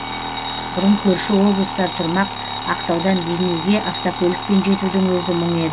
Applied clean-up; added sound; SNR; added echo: none; Alarm; 7 dB; none.